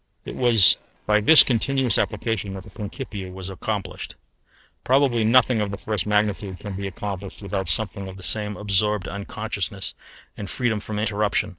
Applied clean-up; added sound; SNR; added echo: neural separator model SepFormer DNS4.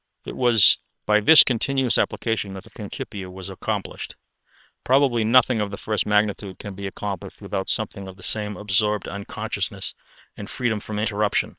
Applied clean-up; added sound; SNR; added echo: neural separator model SepFormer WHAM!.